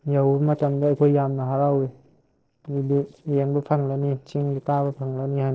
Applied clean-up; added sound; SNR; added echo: neural separator model SepFormer DNS4.